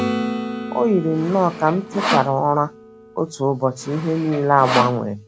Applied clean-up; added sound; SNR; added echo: none; Acoustic guitar / Strum + Sawing; 6 dB; none.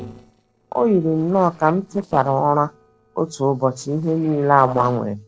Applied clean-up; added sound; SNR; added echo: neural separator model SepFormer DNS4.